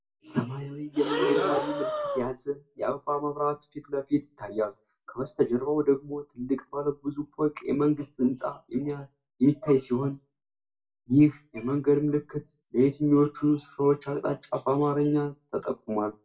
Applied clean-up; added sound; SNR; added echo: none; Breathing; 1 dB; reverberation time 0.2 s.